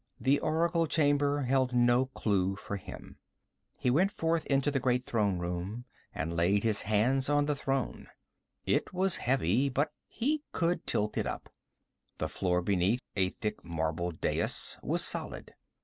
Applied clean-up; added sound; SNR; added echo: none; none; none; none.